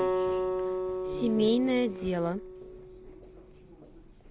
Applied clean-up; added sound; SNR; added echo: none; Acoustic guitar; 2 dB; none.